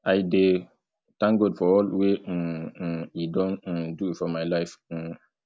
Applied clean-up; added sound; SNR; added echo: none; none; none; none.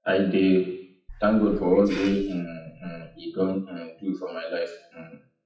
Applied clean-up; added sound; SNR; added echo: classical method WPE with log-MMSE.